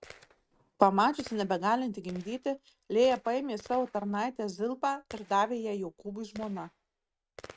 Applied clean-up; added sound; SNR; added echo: neural mask model RNNoise.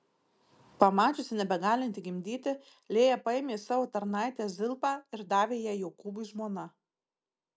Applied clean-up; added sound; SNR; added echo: none; none; none; none.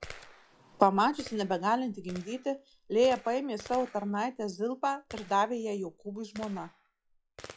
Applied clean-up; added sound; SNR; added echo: classical method log-MMSE.